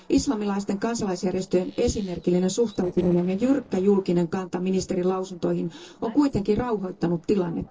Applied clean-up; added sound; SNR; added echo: neural separator model SepFormer DNS4.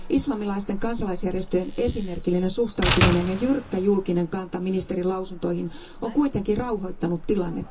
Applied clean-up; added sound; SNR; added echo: none; Slam; 6 dB; reverberation time 0.2 s.